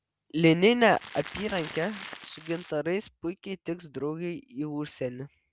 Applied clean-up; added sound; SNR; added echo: none; Crackle; 13 dB; none.